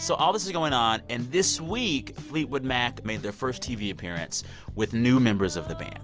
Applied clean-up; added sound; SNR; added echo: none; none; none; none.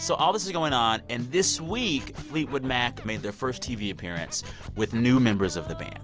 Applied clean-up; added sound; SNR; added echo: none; Scratching (performance technique); 18 dB; none.